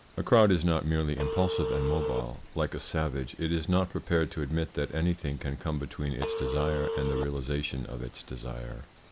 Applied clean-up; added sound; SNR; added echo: none; Telephone; 8 dB; none.